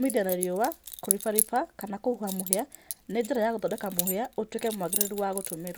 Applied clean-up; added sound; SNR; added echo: none; Keys jangling; 4 dB; none.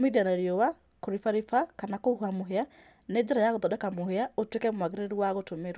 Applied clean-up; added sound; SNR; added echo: none; none; none; none.